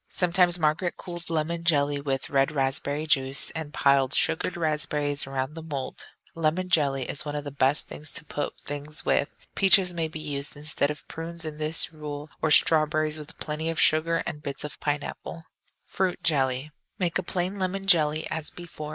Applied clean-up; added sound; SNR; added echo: neural mask model Resemble Enhance denoiser.